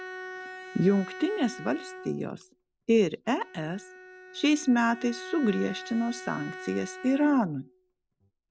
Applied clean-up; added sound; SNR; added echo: none; Bowed string instrument; 15 dB; none.